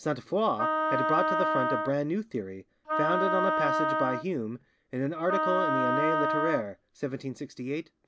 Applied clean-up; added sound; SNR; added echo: none; Wind instrument, woodwind instrument; -2 dB; none.